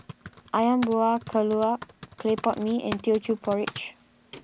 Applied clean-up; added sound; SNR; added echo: none; Typing; 13 dB; none.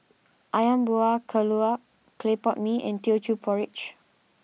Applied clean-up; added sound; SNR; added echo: none; none; none; none.